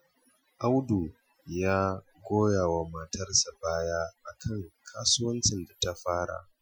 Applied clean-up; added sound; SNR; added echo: classical method Wiener filter.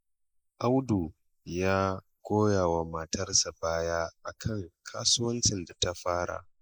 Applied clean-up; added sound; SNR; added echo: neural mask model Resemble Enhance denoiser.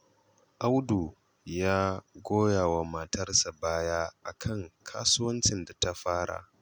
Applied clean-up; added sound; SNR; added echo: none; none; none; none.